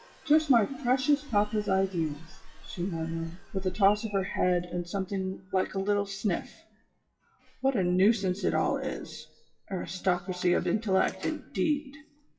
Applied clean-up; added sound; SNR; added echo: classical method WPE with log-MMSE.